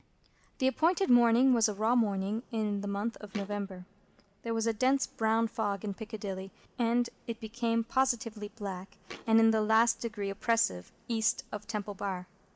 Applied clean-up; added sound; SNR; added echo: none; Thump, thud; 17 dB; none.